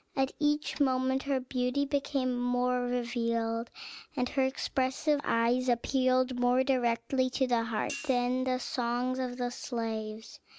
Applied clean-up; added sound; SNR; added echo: none; Hi-hat; 18 dB; none.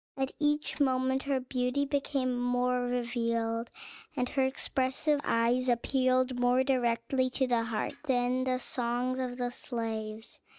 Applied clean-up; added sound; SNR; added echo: neural mask model DeepFilterNet 3.